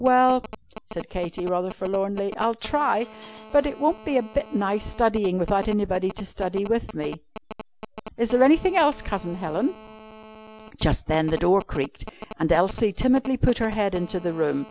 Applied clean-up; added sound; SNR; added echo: none; Telephone; 17 dB; none.